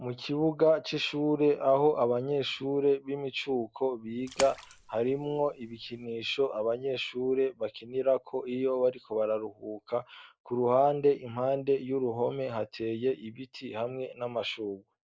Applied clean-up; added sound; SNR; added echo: none; Splash, splatter; 15 dB; none.